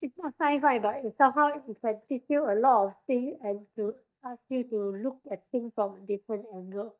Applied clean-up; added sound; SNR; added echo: neural mask model DeepFilterNet 3.